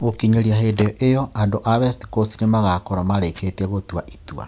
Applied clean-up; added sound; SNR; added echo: none; none; none; none.